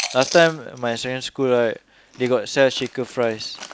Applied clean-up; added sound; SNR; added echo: none; Chewing, mastication; 15 dB; none.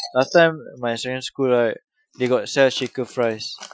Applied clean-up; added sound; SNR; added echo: classical method Wiener filter.